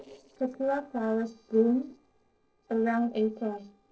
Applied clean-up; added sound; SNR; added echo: neural separator model SepFormer DNS4.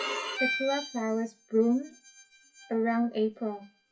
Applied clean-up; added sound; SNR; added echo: classical method WPE with log-MMSE.